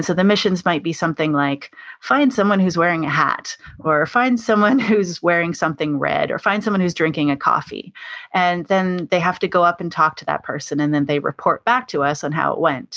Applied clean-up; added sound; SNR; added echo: none; none; none; none.